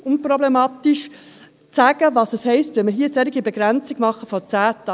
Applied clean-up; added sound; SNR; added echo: none; none; none; none.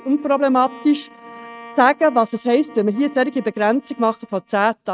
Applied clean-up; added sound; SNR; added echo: neural mask model RNNoise.